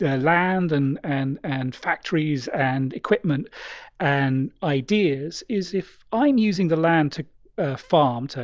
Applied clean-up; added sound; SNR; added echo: none; none; none; none.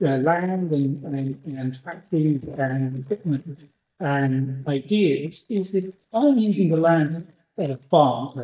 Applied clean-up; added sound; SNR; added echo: neural mask model DeepFilterNet 3.